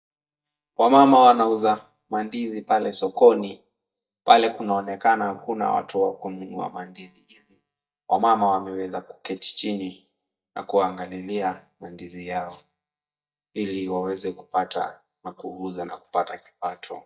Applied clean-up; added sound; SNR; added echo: neural mask model DeepFilterNet 3.